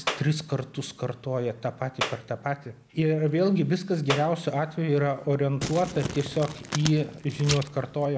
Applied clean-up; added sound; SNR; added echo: none; Crumpling, crinkling + Clapping; 8 dB; none.